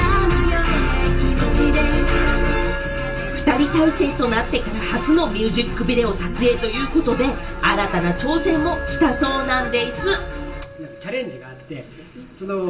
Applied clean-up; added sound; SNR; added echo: none; Wind instrument, woodwind instrument; 14 dB; reverberation time 0.2 s.